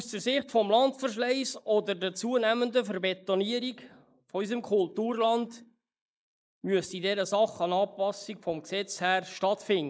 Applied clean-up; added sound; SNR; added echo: neural mask model Resemble Enhance denoiser.